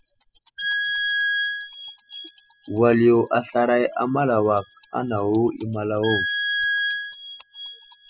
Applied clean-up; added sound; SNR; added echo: classical method spectral subtraction.